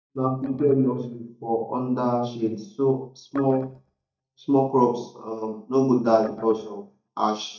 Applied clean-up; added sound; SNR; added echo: neural mask model DeepFilterNet 3.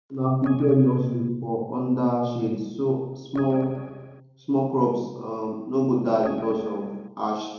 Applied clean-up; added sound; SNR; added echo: none; Organ; 12 dB; reverberation time 0.9 s.